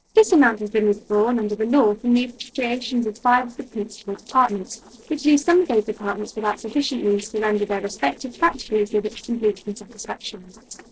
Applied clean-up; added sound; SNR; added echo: neural separator model SepFormer DNS4.